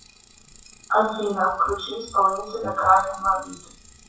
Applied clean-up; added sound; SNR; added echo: classical method WPE with log-MMSE.